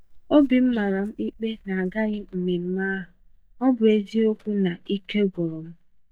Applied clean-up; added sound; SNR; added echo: neural mask model DeepFilterNet 3.